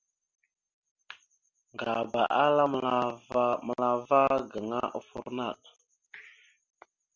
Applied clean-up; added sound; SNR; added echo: none; none; none; none.